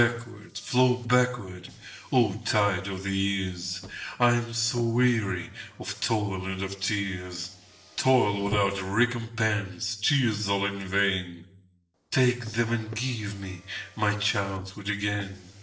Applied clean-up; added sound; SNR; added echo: neural separator model SepFormer DNS4.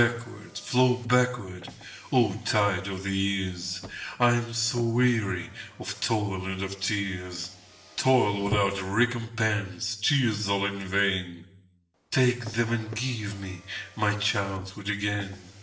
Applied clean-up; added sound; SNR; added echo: none; Car; 19 dB; reverberation time 0.6 s.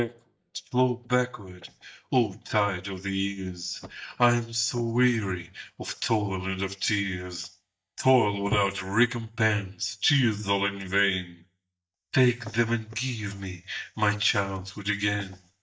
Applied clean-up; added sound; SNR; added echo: neural mask model DeepFilterNet 3.